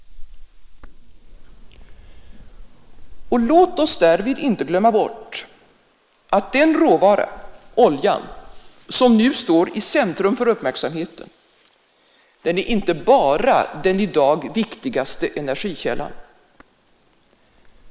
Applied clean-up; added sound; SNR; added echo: neural mask model Resemble Enhance denoiser.